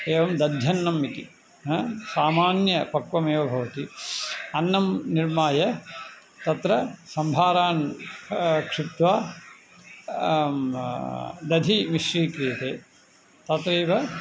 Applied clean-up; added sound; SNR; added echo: none; none; none; none.